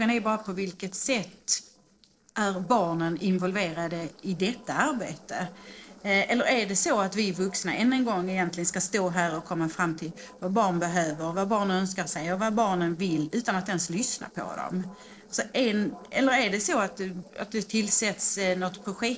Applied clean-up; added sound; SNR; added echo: neural separator model SepFormer DNS4.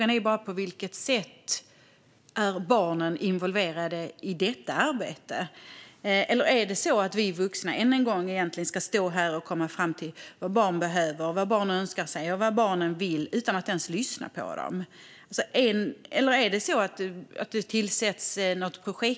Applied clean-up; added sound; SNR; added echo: none; none; none; none.